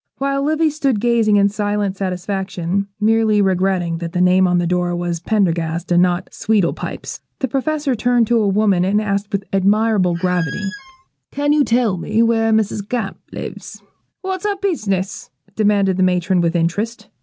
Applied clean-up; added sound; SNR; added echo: none; Squeak; 15 dB; none.